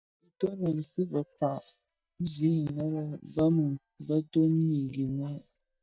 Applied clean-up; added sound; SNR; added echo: neural mask model DeepFilterNet 3.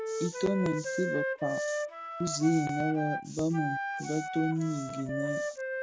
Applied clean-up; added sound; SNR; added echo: none; Wind instrument, woodwind instrument; 3 dB; none.